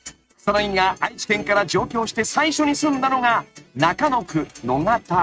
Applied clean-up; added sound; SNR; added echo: neural mask model RNNoise.